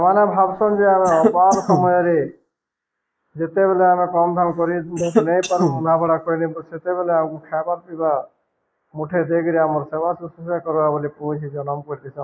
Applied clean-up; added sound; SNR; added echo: neural mask model Resemble Enhance denoiser.